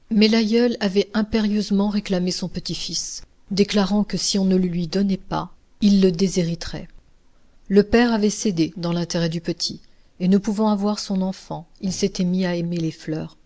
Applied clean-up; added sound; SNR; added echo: none; none; none; none.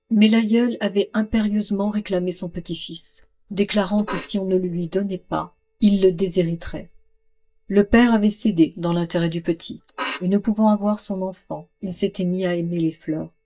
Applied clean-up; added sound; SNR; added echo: neural mask model DeepFilterNet 3.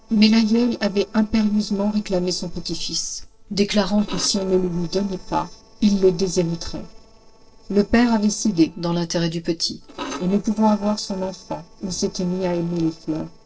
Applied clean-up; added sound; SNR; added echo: neural separator model SepFormer DNS4.